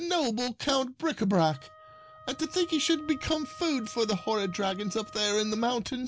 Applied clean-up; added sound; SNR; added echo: none; Wind instrument, woodwind instrument; 20 dB; none.